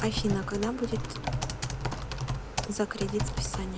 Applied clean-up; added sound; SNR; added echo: none; Typing; 0 dB; none.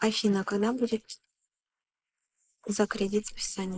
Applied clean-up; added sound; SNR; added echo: neural mask model Resemble Enhance denoiser.